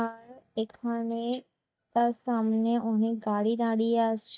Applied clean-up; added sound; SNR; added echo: neural mask model DeepFilterNet 3.